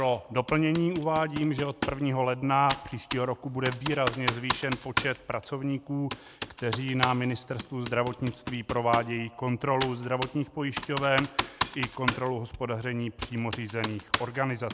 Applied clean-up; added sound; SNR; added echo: none; Computer keyboard; 8 dB; none.